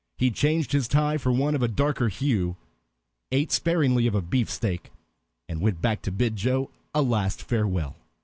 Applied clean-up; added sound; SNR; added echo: none; none; none; none.